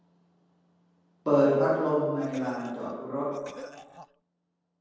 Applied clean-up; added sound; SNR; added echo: none; Cough; 17 dB; reverberation time 1.2 s.